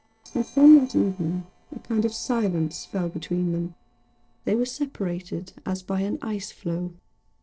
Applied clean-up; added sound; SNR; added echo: neural separator model SepFormer DNS4.